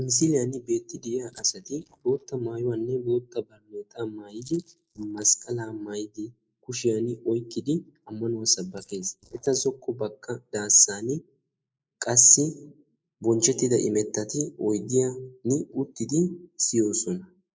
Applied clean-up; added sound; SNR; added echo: neural mask model Resemble Enhance denoiser.